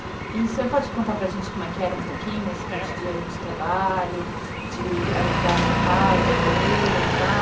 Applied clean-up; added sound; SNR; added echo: none; Engine; -2 dB; none.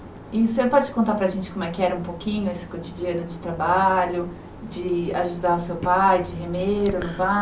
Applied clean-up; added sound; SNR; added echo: none; none; none; none.